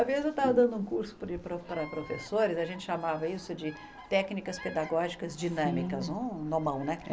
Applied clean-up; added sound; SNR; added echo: none; Bird vocalization, bird call, bird song; 20 dB; none.